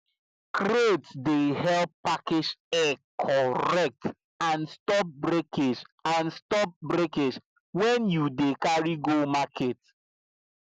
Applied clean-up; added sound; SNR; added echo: none; none; none; none.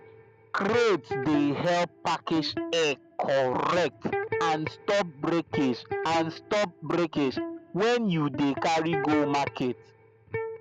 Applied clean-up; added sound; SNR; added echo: none; Electric guitar; 8 dB; none.